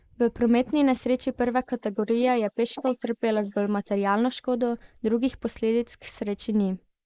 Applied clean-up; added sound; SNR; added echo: neural mask model Resemble Enhance denoiser.